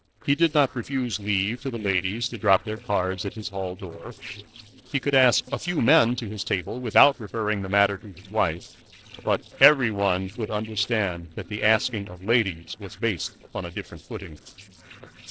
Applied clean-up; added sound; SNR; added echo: neural separator model SepFormer DNS4.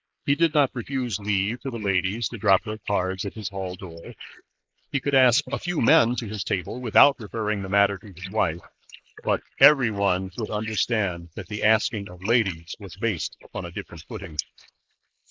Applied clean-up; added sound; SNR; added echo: neural mask model Resemble Enhance denoiser.